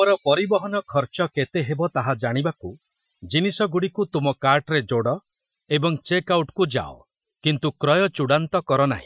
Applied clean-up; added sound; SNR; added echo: classical method Wiener filter.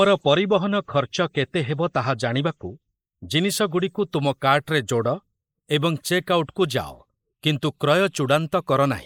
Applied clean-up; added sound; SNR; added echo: neural mask model Resemble Enhance denoiser.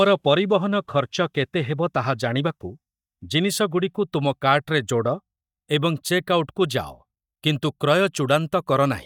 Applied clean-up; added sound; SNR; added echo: neural mask model DeepFilterNet 3.